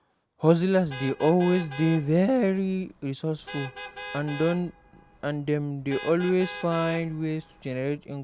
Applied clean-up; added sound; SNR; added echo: none; Vehicle horn, car horn, honking; 15 dB; none.